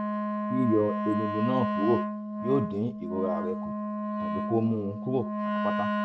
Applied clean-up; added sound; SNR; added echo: none; Wind instrument, woodwind instrument; 1 dB; none.